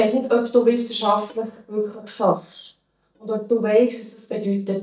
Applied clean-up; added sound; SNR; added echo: neural mask model DeepFilterNet 3.